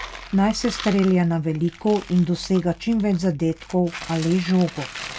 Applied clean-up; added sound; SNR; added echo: none; Coin (dropping); 16 dB; none.